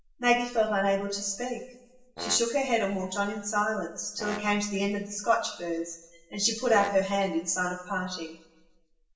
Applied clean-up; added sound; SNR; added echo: none; Brass instrument; 16 dB; reverberation time 1.0 s.